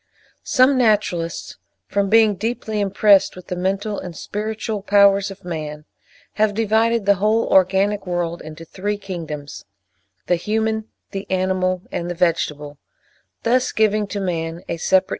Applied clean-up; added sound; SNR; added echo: none; none; none; none.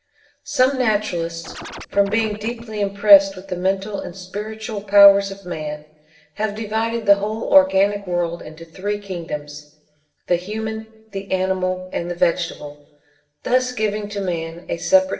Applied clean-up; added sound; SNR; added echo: none; Scratching (performance technique); 14 dB; reverberation time 0.6 s.